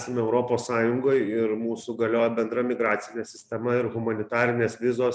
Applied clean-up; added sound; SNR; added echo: none; none; none; none.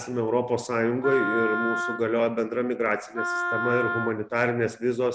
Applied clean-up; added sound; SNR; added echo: none; Wind instrument, woodwind instrument; 5 dB; none.